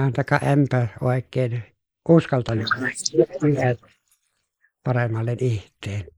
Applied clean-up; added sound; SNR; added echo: neural mask model Resemble Enhance denoiser.